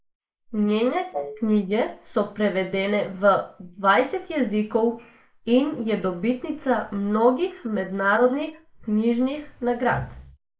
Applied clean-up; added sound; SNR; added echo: neural mask model Resemble Enhance denoiser.